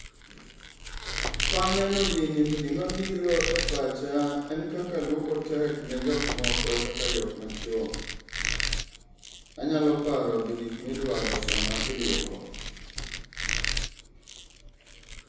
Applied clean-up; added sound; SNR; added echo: none; Squeak; 2 dB; reverberation time 1.1 s.